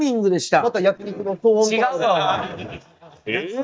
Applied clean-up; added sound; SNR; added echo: neural mask model DeepFilterNet 3.